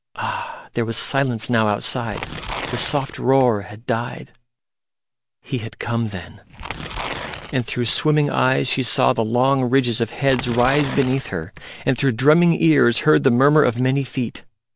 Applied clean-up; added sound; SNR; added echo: none; Tearing; 11 dB; none.